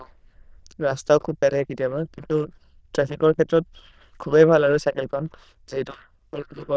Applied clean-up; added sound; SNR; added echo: neural diffusion model UNIVERSE++.